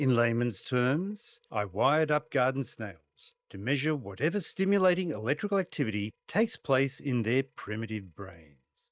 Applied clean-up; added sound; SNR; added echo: neural mask model DeepFilterNet 3.